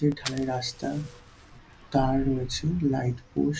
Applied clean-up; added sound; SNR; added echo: none; Fire; 12 dB; none.